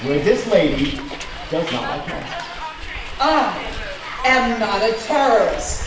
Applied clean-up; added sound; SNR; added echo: none; Hiss; 9 dB; reverberation time 0.8 s.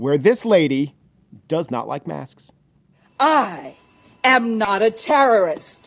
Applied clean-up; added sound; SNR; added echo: none; none; none; none.